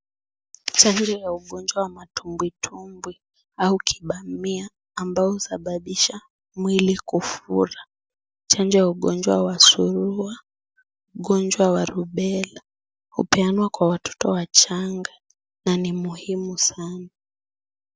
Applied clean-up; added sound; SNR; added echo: none; none; none; none.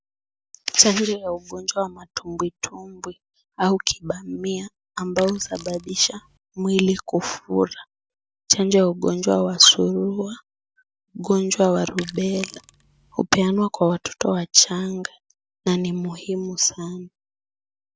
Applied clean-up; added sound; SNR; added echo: none; Sink (filling or washing); 16 dB; none.